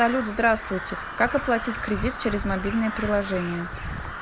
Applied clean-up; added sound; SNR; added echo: none; Crow; 7 dB; none.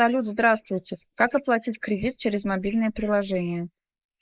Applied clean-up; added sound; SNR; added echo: neural mask model Resemble Enhance denoiser.